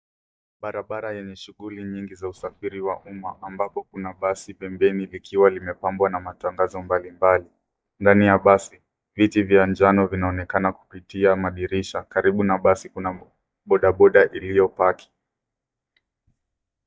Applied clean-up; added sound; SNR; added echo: neural mask model DeepFilterNet 3.